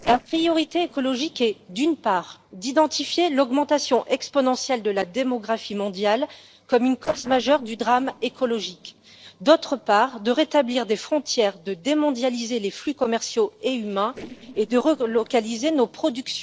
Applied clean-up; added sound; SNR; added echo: neural separator model SepFormer DNS4.